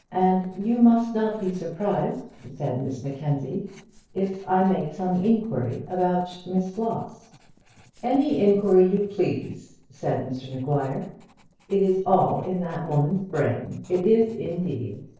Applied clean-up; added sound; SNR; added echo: neural separator model SepFormer DNS4.